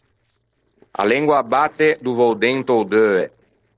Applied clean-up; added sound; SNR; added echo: neural separator model SepFormer DNS4.